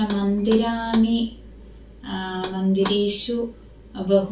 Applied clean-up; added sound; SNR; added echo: none; Knock; 16 dB; reverberation time 0.2 s.